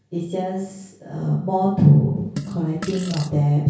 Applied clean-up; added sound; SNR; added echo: none; Fart; 13 dB; reverberation time 0.6 s.